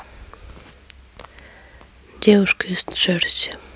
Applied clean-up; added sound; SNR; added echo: none; none; none; none.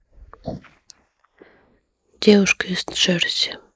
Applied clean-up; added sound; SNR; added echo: neural mask model Resemble Enhance denoiser.